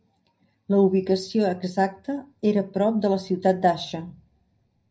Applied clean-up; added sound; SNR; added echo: none; none; none; reverberation time 0.5 s.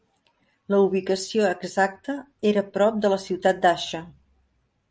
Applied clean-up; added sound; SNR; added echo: none; none; none; none.